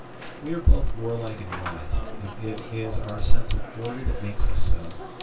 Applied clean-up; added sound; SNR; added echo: none; Sink (filling or washing) / Water tap, faucet / Water; 17 dB; reverberation time 0.2 s.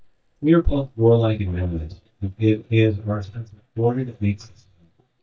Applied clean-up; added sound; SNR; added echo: neural mask model DeepFilterNet 3.